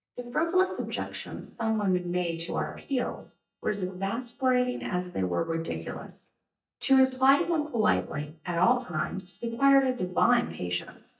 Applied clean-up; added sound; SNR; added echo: neural mask model DeepFilterNet 3.